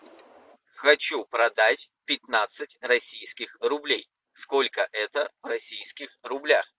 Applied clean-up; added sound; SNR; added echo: none; none; none; none.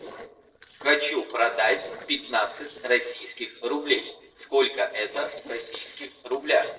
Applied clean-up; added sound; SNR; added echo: neural separator model SepFormer DNS4.